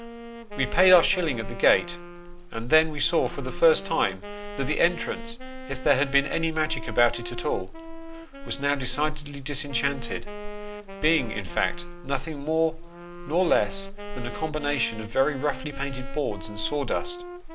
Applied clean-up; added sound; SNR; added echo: none; Wind instrument, woodwind instrument; 14 dB; none.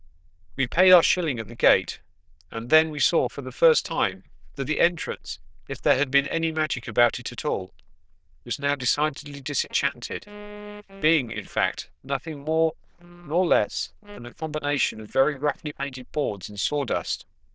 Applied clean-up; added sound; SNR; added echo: neural diffusion model UNIVERSE++.